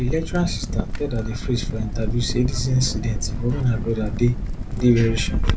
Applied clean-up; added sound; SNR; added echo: none; Crackle; 1 dB; none.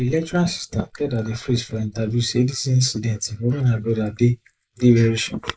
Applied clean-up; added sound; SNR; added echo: neural mask model Resemble Enhance denoiser.